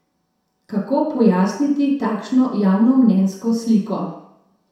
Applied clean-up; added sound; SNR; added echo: none; none; none; reverberation time 0.7 s.